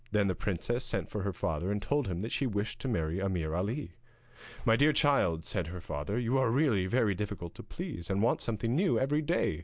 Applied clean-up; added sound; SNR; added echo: none; none; none; none.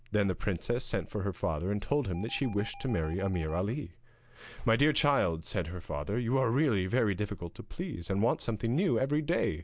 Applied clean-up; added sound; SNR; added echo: none; Alarm; 19 dB; none.